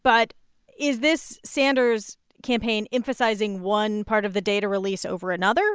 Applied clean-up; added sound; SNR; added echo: none; none; none; none.